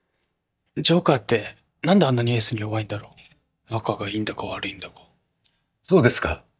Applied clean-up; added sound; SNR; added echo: neural mask model DeepFilterNet 3.